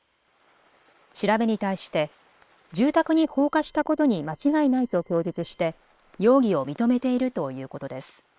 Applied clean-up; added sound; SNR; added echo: neural separator model SepFormer WHAM!.